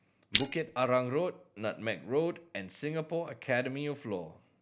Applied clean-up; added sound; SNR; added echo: neural mask model Resemble Enhance denoiser.